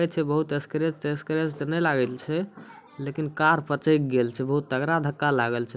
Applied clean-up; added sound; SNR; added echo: none; none; none; none.